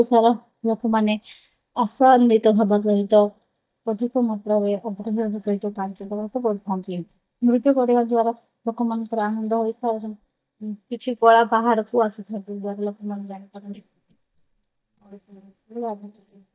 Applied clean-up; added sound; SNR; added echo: neural mask model DeepFilterNet 3.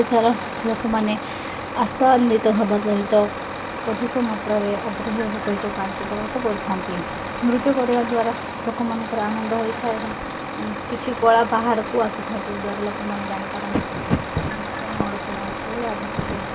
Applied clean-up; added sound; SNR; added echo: none; Truck; 6 dB; reverberation time 0.2 s.